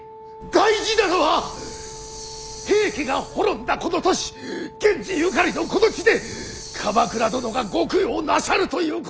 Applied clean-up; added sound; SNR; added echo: none; Wind instrument, woodwind instrument + Hiss; 15 dB; none.